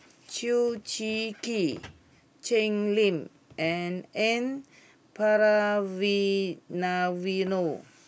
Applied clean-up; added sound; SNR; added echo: none; none; none; none.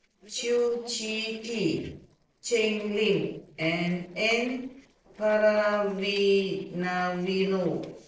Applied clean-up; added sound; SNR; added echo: neural separator model SepFormer DNS4.